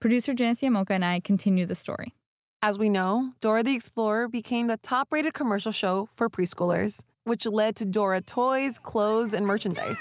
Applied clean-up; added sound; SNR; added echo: none; none; none; none.